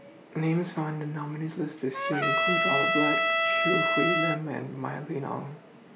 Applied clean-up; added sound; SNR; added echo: none; Trumpet; -5 dB; none.